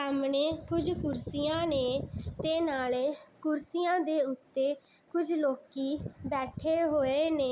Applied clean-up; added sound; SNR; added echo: none; none; none; none.